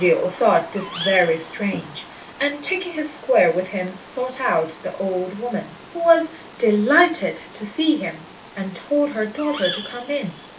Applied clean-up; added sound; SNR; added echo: none; Bird vocalization, bird call, bird song; 15 dB; reverberation time 0.3 s.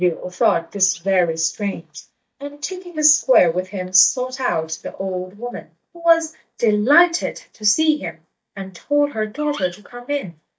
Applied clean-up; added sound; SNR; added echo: neural mask model DeepFilterNet 3.